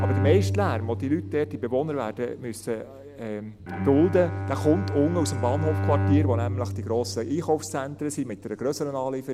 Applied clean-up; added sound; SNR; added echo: none; Bowed string instrument; 3 dB; none.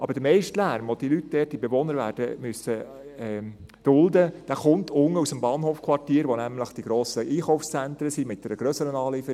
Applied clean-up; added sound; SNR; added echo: none; none; none; none.